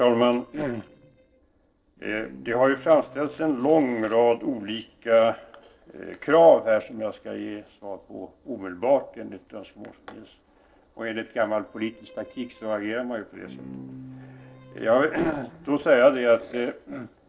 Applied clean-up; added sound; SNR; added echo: neural separator model SepFormer DNS4.